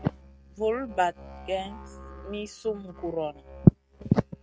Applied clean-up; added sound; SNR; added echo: neural mask model RNNoise.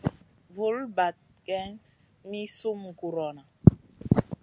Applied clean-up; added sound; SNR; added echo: none; none; none; none.